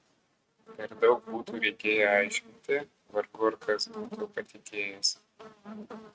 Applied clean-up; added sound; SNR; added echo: neural mask model RNNoise.